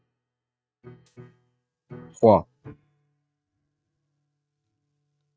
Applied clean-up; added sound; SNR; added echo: neural mask model RNNoise.